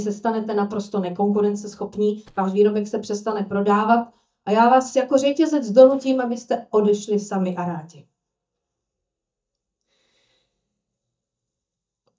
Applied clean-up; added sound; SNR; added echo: neural mask model DeepFilterNet 3.